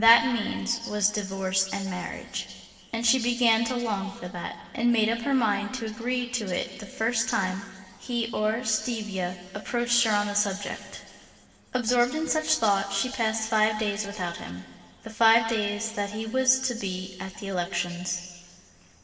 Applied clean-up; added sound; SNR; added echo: none; none; none; reverberation time 2.5 s.